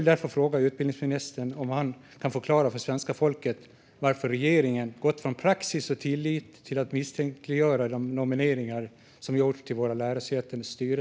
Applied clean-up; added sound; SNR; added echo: none; none; none; none.